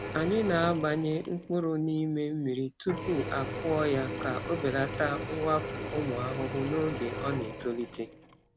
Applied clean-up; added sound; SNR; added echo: none; Drill / Mechanisms; 7 dB; none.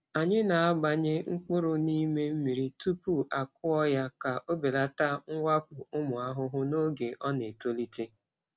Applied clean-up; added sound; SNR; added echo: none; none; none; none.